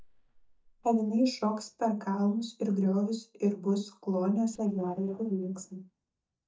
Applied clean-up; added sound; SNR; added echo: neural mask model DeepFilterNet 3.